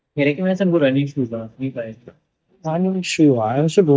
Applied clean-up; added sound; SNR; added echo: neural mask model DeepFilterNet 3.